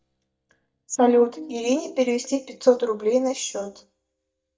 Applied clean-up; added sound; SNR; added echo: neural mask model DeepFilterNet 3.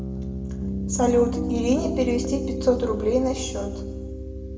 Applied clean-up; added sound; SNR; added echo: none; Piano; 3 dB; reverberation time 1.0 s.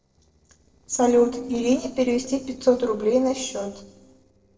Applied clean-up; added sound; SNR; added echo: neural separator model SepFormer DNS4.